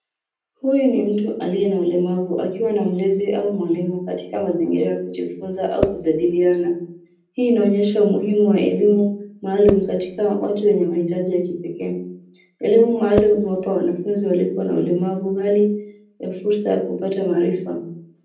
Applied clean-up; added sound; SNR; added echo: none; Percussion; 6 dB; reverberation time 0.6 s.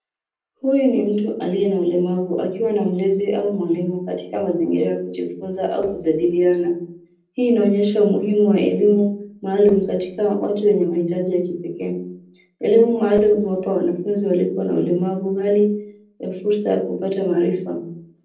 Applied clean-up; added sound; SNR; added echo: neural separator model SepFormer DNS4.